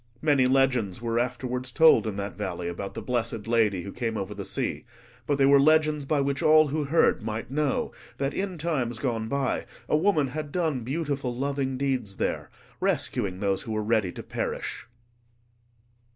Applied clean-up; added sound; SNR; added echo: none; none; none; none.